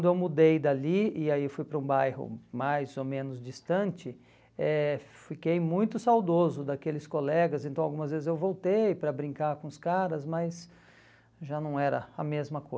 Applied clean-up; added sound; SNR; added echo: none; none; none; none.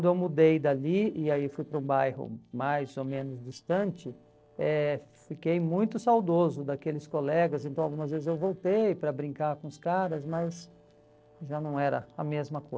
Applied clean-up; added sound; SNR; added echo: neural separator model SepFormer DNS4.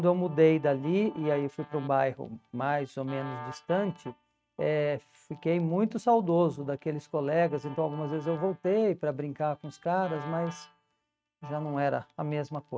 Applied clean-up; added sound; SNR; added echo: neural mask model RNNoise.